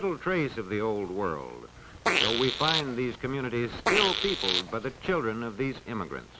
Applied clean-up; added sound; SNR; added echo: none; Fart; 0 dB; none.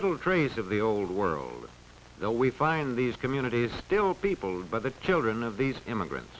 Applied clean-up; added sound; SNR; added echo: none; none; none; none.